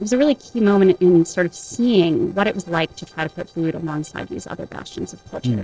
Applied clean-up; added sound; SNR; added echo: neural separator model SepFormer DNS4.